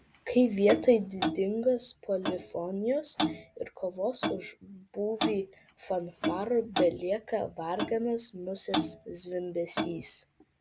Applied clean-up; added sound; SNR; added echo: none; Clock; 6 dB; none.